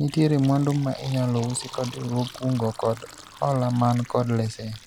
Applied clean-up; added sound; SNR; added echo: none; Fill (with liquid); 19 dB; none.